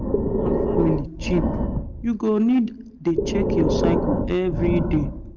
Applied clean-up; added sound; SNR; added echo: none; Breathing; 0 dB; none.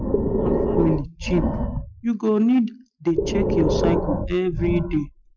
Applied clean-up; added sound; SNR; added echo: classical method Wiener filter.